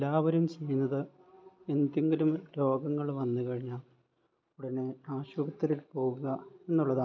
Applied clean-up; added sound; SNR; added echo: none; none; none; none.